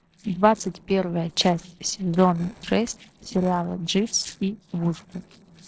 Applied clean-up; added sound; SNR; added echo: neural separator model SepFormer DNS4.